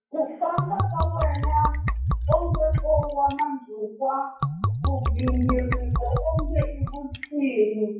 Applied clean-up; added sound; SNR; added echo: classical method WPE with log-MMSE.